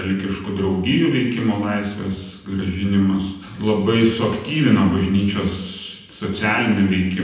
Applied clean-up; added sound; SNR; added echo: none; none; none; reverberation time 0.9 s.